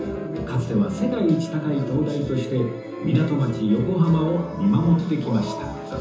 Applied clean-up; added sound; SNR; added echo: none; Wind instrument, woodwind instrument; 18 dB; reverberation time 0.6 s.